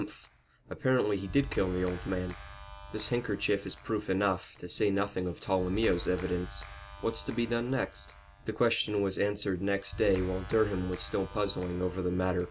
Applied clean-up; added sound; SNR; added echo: none; Clapping; 14 dB; none.